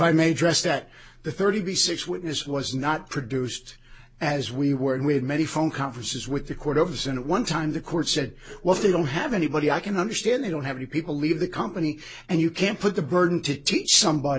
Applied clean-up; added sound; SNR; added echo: none; none; none; none.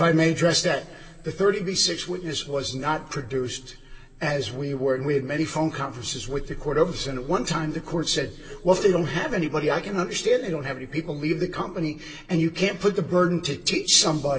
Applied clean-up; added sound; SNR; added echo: none; none; none; reverberation time 2.6 s.